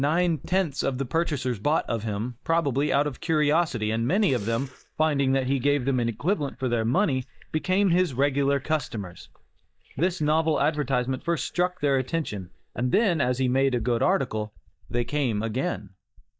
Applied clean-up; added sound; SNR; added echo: neural mask model DeepFilterNet 3.